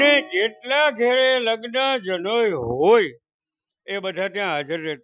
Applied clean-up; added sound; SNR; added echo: classical method Wiener filter.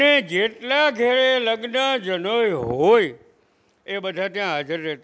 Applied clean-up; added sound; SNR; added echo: none; none; none; none.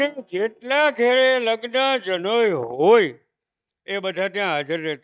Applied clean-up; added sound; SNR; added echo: neural mask model DeepFilterNet 3.